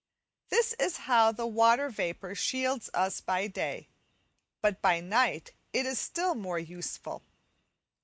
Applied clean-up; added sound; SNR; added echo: none; none; none; none.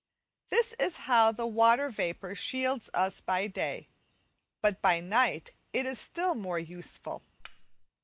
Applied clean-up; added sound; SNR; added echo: none; Cutlery, silverware; 14 dB; none.